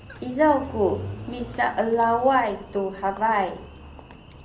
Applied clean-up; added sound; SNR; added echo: none; Engine; 15 dB; reverberation time 0.5 s.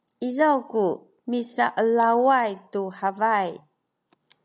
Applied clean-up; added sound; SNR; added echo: none; none; none; none.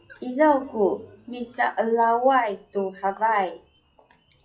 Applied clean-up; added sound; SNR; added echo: classical method WPE with log-MMSE.